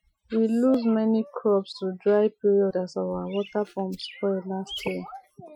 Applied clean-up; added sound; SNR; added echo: classical method Wiener filter.